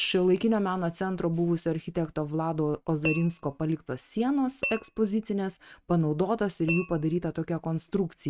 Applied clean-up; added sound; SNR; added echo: neural mask model RNNoise.